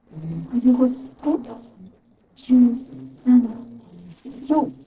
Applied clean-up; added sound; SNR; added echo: neural separator model SepFormer DNS4.